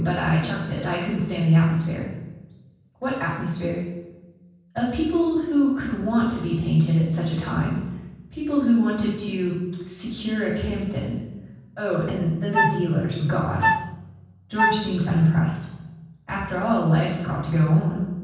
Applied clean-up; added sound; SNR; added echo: none; Wind instrument, woodwind instrument; 1 dB; reverberation time 1.2 s.